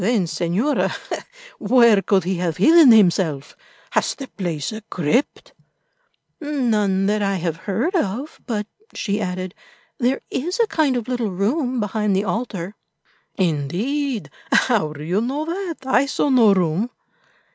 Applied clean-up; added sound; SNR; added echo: none; none; none; none.